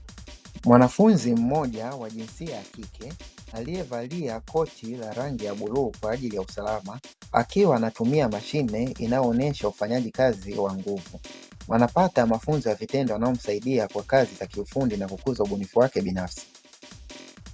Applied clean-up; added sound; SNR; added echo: none; Drum; 20 dB; none.